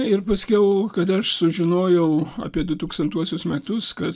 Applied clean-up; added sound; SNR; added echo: none; none; none; none.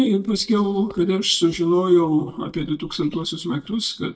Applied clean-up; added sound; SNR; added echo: neural mask model DeepFilterNet 3.